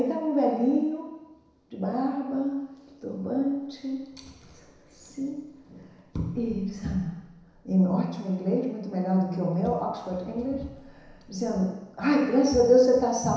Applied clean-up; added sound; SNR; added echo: none; none; none; reverberation time 1.0 s.